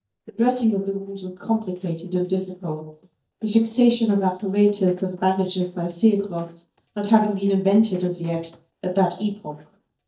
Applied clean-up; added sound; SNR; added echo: neural mask model DeepFilterNet 3.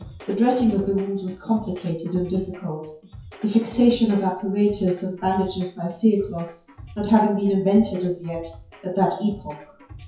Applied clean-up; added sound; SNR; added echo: classical method WPE with log-MMSE.